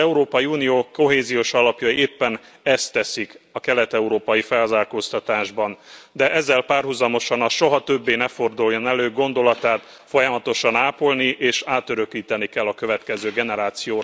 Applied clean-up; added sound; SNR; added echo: none; none; none; none.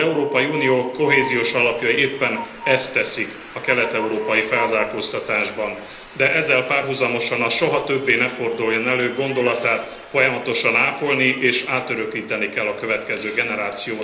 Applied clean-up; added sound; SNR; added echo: none; Train; 15 dB; reverberation time 1.0 s.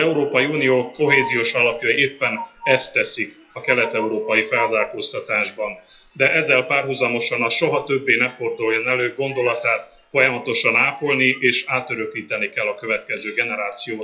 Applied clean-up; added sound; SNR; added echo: classical method WPE with log-MMSE.